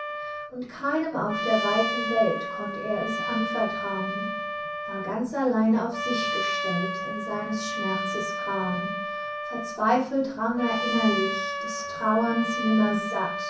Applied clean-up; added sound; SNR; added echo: none; Trumpet; 3 dB; reverberation time 0.6 s.